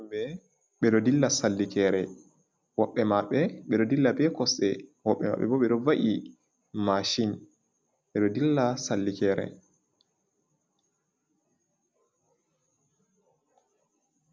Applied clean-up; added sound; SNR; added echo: none; none; none; none.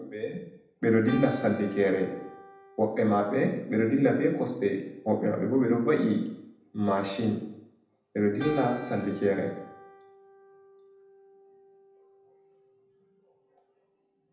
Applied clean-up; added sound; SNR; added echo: none; Keyboard (musical); 19 dB; reverberation time 0.7 s.